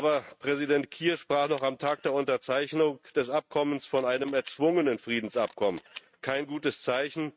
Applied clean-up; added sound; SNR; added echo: neural mask model RNNoise.